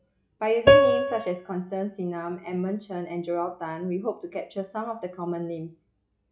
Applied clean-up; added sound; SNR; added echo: classical method log-MMSE.